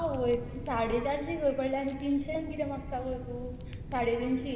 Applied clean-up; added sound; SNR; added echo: none; Fire; 10 dB; reverberation time 2.9 s.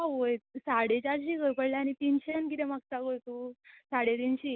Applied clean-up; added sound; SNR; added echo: none; none; none; none.